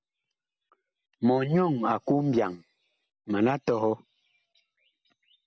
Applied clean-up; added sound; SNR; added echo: none; none; none; none.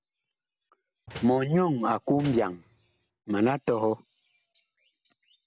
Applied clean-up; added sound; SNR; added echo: none; Slam; 17 dB; none.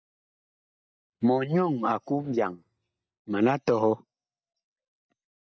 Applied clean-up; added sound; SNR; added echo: neural mask model DeepFilterNet 3.